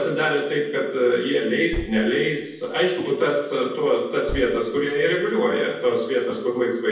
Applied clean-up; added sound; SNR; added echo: none; Gunshot, gunfire; 12 dB; reverberation time 0.9 s.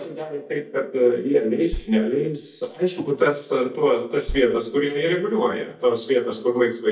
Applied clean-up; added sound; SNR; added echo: neural mask model DeepFilterNet 3.